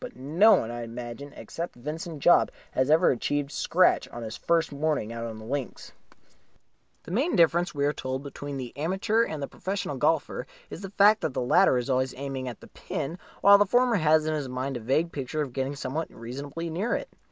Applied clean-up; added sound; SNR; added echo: none; none; none; none.